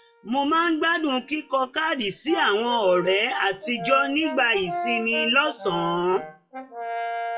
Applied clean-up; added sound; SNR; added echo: classical method WPE with log-MMSE.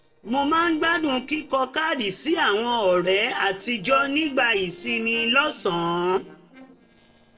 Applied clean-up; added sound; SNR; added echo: neural separator model SepFormer DNS4.